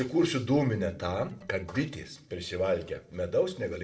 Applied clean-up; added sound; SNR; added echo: neural separator model SepFormer DNS4.